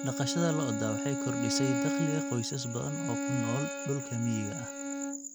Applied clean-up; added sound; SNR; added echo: none; Bowed string instrument; 2 dB; none.